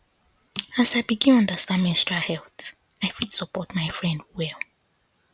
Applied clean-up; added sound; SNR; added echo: none; none; none; none.